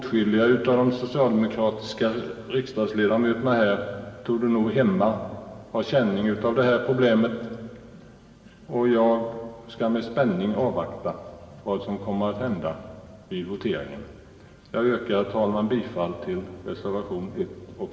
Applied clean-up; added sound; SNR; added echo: none; none; none; reverberation time 2.8 s.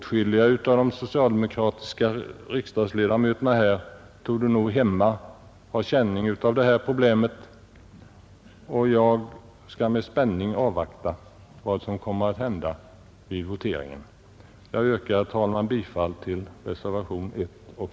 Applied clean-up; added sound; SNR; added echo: none; none; none; none.